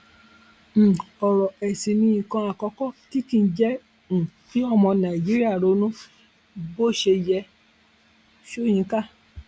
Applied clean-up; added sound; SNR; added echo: none; none; none; none.